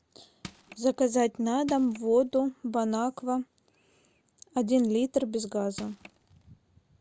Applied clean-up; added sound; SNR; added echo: none; Crushing; 20 dB; none.